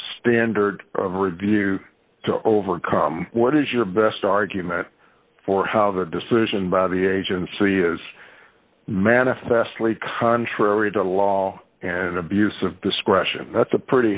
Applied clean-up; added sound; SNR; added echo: none; none; none; none.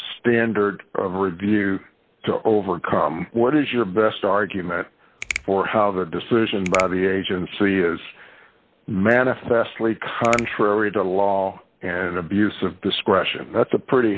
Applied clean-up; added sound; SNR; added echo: none; Finger snapping; 13 dB; none.